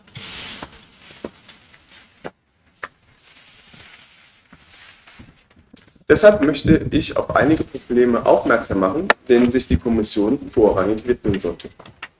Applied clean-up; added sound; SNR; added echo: neural mask model RNNoise.